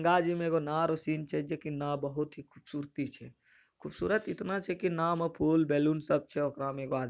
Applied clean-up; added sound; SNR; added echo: none; none; none; none.